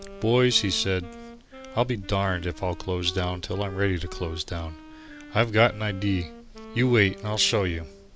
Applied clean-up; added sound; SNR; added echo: none; Wind instrument, woodwind instrument; 17 dB; none.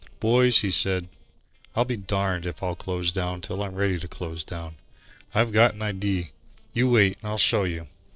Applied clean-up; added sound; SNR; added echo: neural separator model SepFormer DNS4.